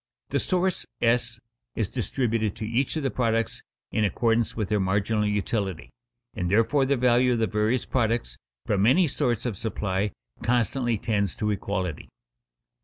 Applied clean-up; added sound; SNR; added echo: none; none; none; none.